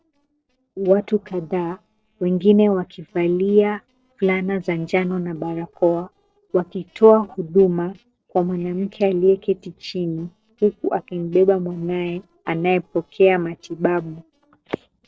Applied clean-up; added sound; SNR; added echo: neural separator model SepFormer DNS4.